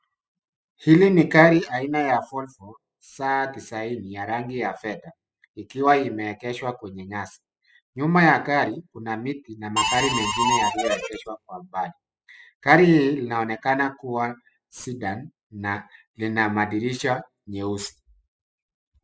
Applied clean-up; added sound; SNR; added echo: classical method spectral subtraction.